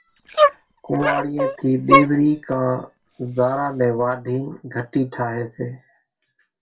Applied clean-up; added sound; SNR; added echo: none; Dog; 0 dB; reverberation time 0.2 s.